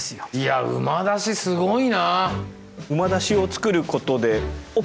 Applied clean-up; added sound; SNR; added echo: none; none; none; none.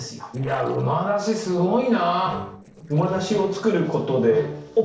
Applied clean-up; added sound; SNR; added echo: neural separator model SepFormer DNS4.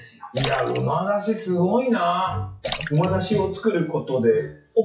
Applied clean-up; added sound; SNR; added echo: classical method WPE with log-MMSE.